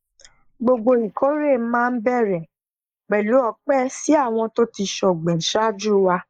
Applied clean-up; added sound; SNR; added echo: neural mask model Resemble Enhance denoiser.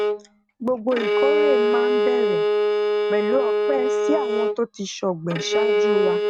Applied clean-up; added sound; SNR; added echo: neural mask model RNNoise.